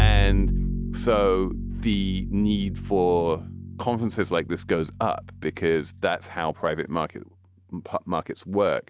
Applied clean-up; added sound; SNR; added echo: none; Bowed string instrument; 3 dB; none.